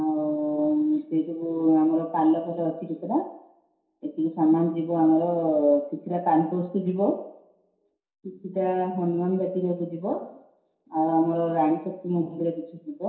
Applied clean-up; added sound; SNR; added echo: none; none; none; reverberation time 0.7 s.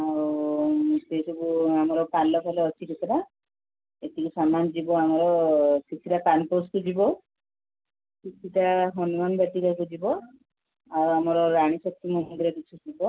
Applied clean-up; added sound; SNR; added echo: none; none; none; none.